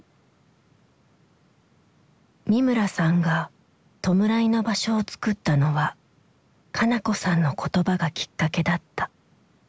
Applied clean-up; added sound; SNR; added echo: none; none; none; none.